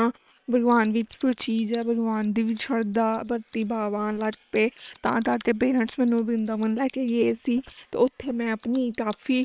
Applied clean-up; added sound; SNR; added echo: neural separator model SepFormer WHAM!.